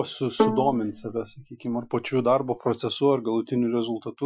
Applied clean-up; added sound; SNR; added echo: classical method Wiener filter.